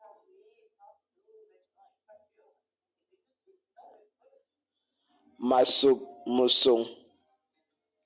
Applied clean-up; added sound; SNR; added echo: none; none; none; none.